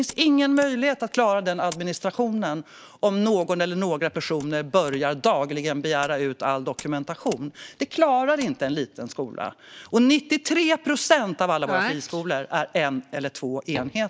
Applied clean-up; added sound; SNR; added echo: neural mask model DeepFilterNet 3.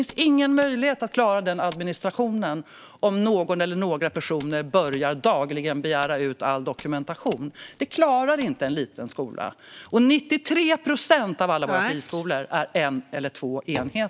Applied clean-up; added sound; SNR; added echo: none; Mechanisms; 20 dB; none.